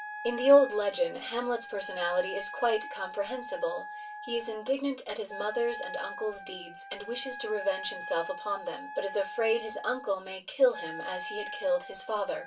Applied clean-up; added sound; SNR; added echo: none; Wind instrument, woodwind instrument; 11 dB; reverberation time 0.2 s.